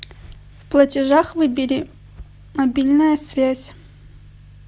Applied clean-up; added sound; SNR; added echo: none; none; none; none.